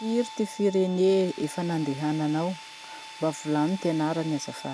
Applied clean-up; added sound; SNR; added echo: none; Tools + Bowed string instrument; 16 dB; none.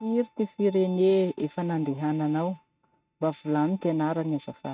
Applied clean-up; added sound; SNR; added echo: neural mask model RNNoise.